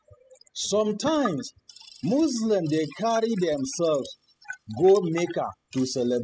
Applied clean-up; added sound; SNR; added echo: classical method spectral subtraction.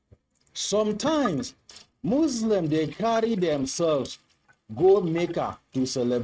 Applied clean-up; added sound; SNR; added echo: neural mask model RNNoise.